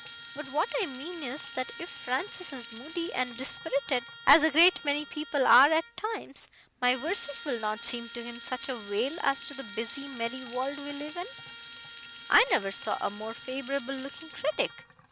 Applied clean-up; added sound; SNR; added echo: none; Sink (filling or washing) / Water tap, faucet + Trumpet; 12 dB; none.